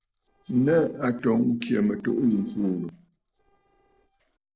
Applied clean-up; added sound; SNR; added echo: neural separator model SepFormer DNS4.